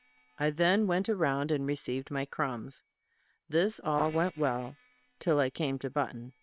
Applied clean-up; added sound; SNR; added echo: neural separator model SepFormer WHAM!.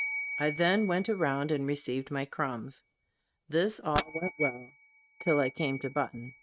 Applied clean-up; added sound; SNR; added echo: neural mask model RNNoise.